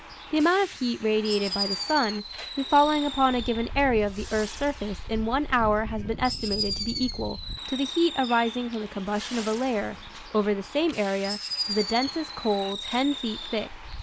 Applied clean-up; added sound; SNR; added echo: none; Fireworks + Bus; 8 dB; none.